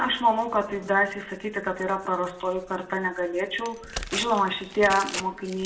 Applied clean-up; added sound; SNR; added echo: none; Tearing; 14 dB; reverberation time 0.5 s.